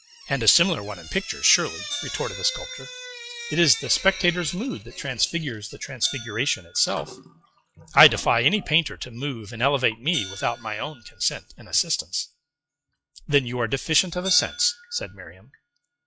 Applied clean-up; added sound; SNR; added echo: classical method log-MMSE.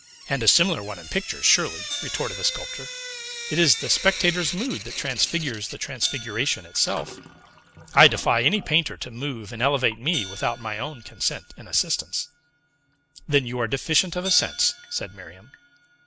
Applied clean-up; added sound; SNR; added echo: none; Hi-hat + Drip / Sink (filling or washing); 12 dB; none.